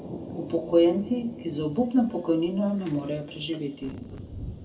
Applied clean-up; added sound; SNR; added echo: none; Thunder; 14 dB; reverberation time 1.1 s.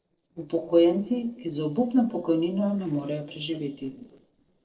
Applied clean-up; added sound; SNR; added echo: neural separator model SepFormer DNS4.